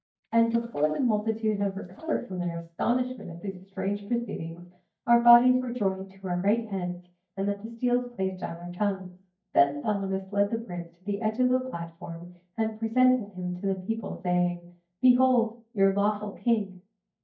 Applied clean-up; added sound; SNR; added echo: neural mask model DeepFilterNet 3.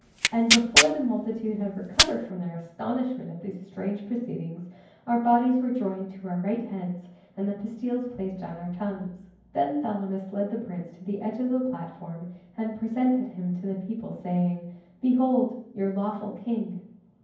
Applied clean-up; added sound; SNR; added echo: none; Tearing; -4 dB; reverberation time 0.9 s.